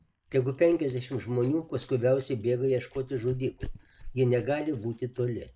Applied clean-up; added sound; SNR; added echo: neural mask model Resemble Enhance denoiser.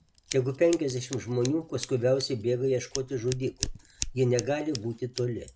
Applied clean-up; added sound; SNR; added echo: none; Scissors; 13 dB; none.